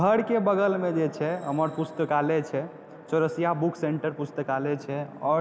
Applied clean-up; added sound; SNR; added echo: none; none; none; none.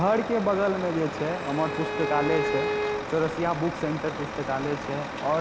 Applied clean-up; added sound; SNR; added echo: none; Bowed string instrument + Truck; 4 dB; none.